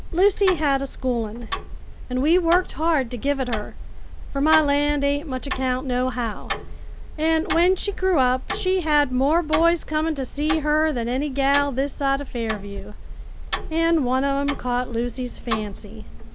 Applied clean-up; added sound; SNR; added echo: none; Tick-tock; 6 dB; none.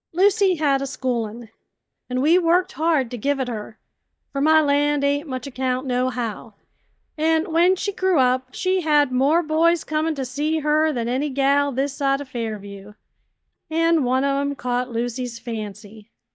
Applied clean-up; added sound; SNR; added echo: neural mask model DeepFilterNet 3.